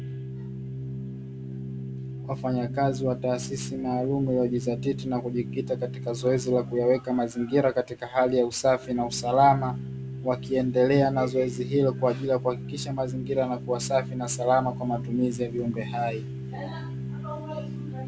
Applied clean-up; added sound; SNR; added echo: none; Organ; 8 dB; none.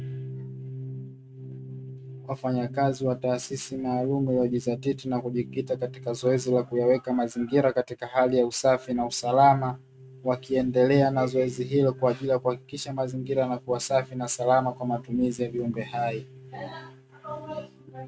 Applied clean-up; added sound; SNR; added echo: neural mask model RNNoise.